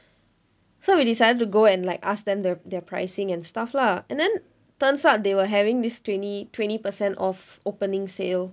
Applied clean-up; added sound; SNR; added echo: none; none; none; none.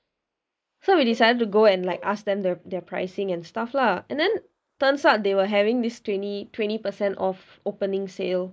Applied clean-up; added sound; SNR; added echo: neural mask model Resemble Enhance denoiser.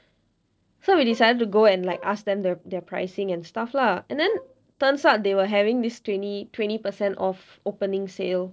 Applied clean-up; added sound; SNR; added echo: neural separator model SepFormer DNS4.